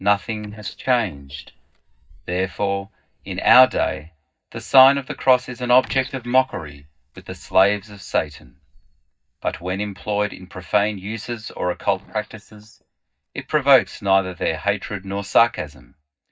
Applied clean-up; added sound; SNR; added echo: neural mask model DeepFilterNet 3.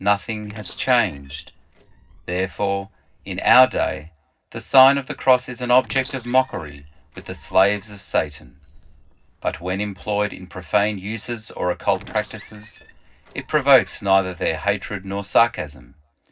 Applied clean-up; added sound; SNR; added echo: neural separator model SepFormer DNS4.